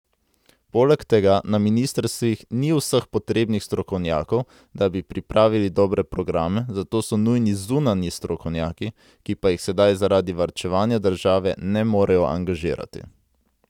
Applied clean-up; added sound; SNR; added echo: none; none; none; none.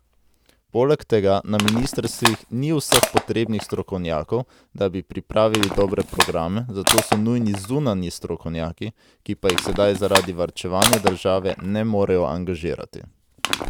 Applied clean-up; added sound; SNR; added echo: none; Crushing; 5 dB; none.